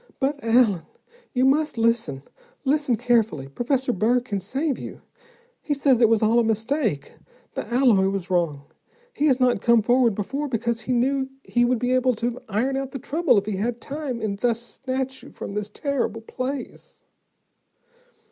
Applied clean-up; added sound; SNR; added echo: none; none; none; none.